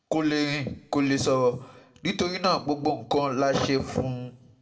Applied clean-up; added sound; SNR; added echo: none; none; none; reverberation time 0.5 s.